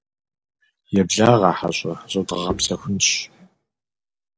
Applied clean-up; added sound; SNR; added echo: neural separator model SepFormer DNS4.